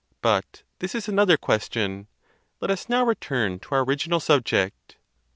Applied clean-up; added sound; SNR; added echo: none; none; none; none.